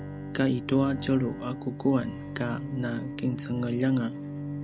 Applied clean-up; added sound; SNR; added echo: none; Bowed string instrument; 8 dB; none.